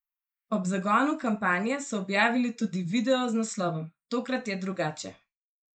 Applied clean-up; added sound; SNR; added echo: neural mask model Resemble Enhance denoiser.